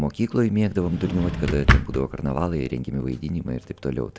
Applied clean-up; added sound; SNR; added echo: none; Drawer open or close; 0 dB; none.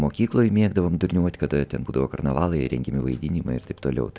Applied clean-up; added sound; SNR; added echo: none; none; none; none.